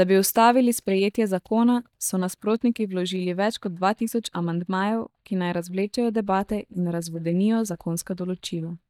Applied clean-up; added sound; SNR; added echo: neural mask model DeepFilterNet 3.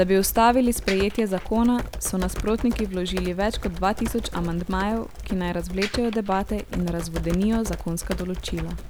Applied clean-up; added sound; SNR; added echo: none; Computer keyboard; 9 dB; none.